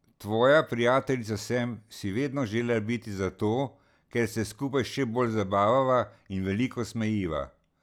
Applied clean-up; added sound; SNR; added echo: none; none; none; none.